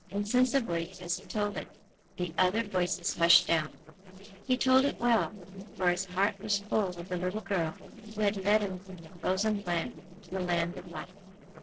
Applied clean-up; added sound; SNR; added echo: neural separator model SepFormer DNS4.